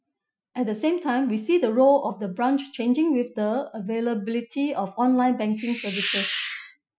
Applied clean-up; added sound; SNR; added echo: classical method Wiener filter.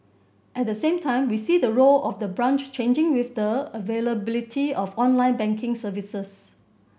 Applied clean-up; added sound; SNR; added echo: none; none; none; none.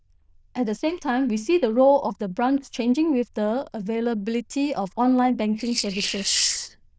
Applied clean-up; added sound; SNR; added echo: neural diffusion model UNIVERSE++.